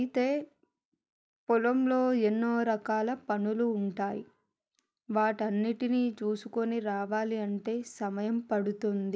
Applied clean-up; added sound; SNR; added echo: none; none; none; none.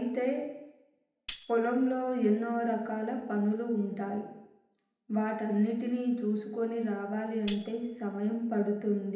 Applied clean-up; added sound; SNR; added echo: none; Tambourine; -1 dB; reverberation time 0.8 s.